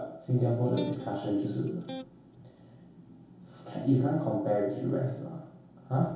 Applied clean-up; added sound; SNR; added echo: none; Electric guitar; 10 dB; reverberation time 0.8 s.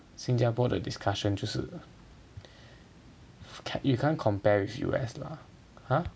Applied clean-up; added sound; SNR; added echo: none; none; none; none.